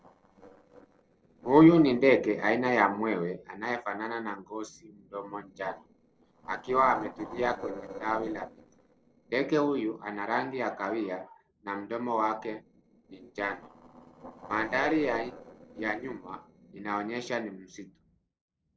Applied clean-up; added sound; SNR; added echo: neural separator model SepFormer DNS4.